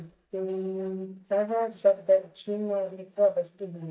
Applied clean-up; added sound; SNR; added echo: neural mask model DeepFilterNet 3.